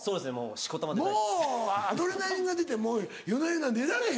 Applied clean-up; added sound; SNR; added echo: none; none; none; none.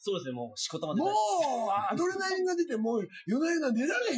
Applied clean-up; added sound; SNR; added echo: classical method Wiener filter.